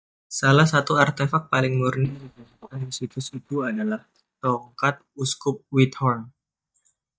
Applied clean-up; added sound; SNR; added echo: neural mask model DeepFilterNet 3.